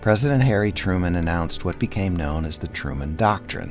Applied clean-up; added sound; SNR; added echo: none; none; none; none.